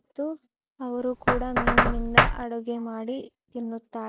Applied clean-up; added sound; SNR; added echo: none; Knock; -4 dB; none.